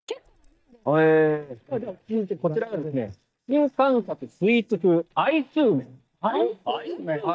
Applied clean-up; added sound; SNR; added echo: neural mask model DeepFilterNet 3.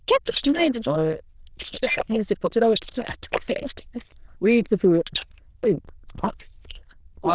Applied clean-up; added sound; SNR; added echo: neural diffusion model UNIVERSE++.